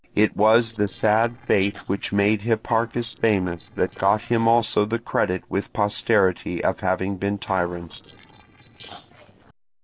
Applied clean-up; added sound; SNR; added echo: neural separator model SepFormer DNS4.